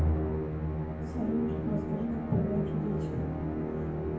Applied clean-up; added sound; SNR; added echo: none; Musical instrument; -4 dB; reverberation time 0.9 s.